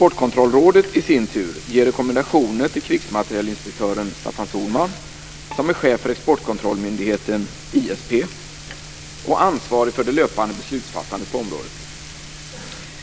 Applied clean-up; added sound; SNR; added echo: none; Bowed string instrument + Frying (food); 19 dB; none.